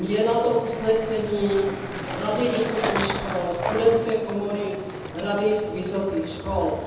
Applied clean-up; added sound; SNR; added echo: none; Skateboard; 7 dB; reverberation time 1.1 s.